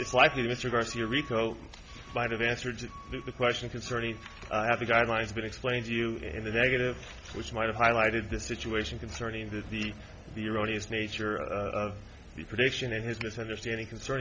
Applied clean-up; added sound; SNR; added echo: none; Alarm / Truck; 17 dB; none.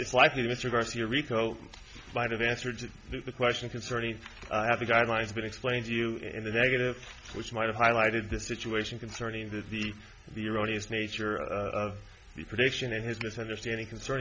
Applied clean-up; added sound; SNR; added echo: none; none; none; none.